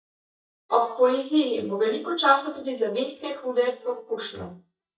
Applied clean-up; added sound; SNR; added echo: neural mask model DeepFilterNet 3.